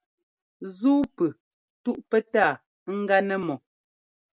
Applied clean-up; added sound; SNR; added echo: none; none; none; none.